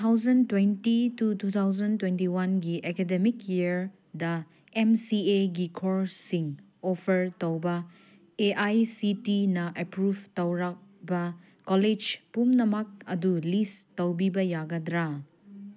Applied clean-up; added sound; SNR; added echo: none; none; none; none.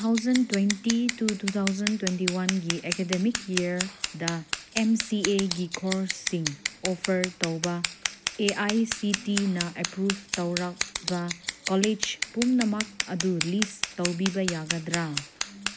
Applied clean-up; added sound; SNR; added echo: none; Scissors; 5 dB; none.